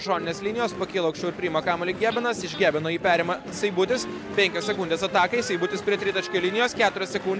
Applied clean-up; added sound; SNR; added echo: none; Wind instrument, woodwind instrument + Electric guitar; 15 dB; none.